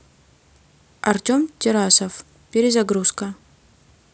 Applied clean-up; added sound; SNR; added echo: none; none; none; none.